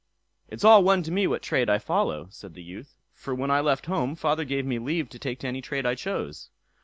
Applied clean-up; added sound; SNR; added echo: none; none; none; none.